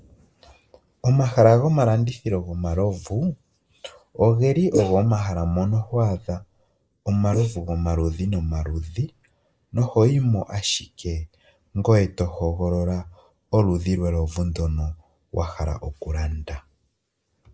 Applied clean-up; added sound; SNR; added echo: neural mask model Resemble Enhance denoiser.